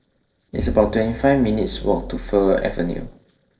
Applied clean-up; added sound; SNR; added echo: neural separator model SepFormer DNS4.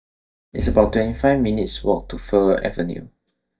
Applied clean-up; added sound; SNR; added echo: neural mask model DeepFilterNet 3.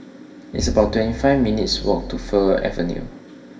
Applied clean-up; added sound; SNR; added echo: none; Explosion; 10 dB; reverberation time 0.7 s.